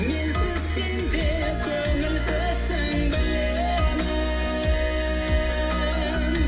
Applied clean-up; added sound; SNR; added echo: none; Alarm; 18 dB; reverberation time 0.8 s.